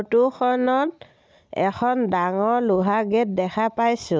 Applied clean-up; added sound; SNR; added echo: none; none; none; none.